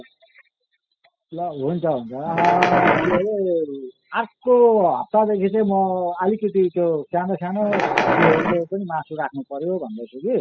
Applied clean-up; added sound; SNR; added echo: classical method spectral subtraction.